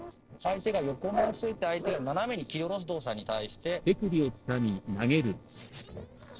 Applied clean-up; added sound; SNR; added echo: neural separator model SepFormer DNS4.